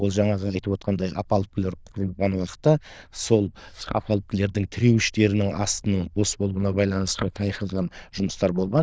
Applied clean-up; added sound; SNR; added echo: neural diffusion model UNIVERSE++.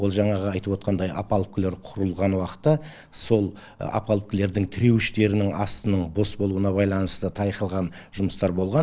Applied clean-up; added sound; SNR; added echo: none; none; none; none.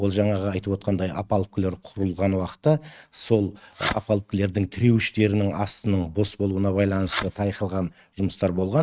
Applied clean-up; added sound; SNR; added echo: neural mask model RNNoise.